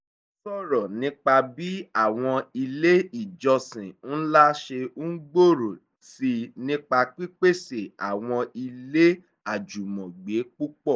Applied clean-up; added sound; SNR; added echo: neural mask model Resemble Enhance denoiser.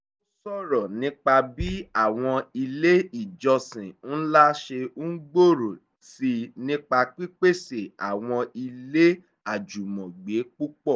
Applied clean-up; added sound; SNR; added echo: none; Bass drum; 16 dB; none.